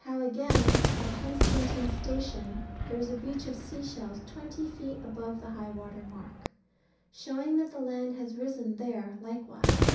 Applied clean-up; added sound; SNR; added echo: none; Cheering / Fireworks; -3 dB; reverberation time 0.6 s.